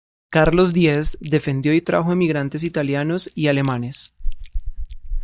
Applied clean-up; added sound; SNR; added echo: neural mask model DeepFilterNet 3.